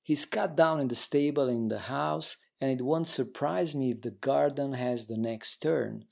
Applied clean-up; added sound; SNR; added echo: none; none; none; none.